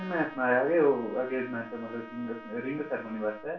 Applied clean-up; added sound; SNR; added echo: none; Trumpet; 16 dB; reverberation time 0.3 s.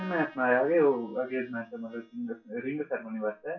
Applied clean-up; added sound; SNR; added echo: classical method WPE with log-MMSE.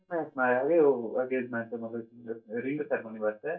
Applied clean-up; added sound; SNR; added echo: neural mask model DeepFilterNet 3.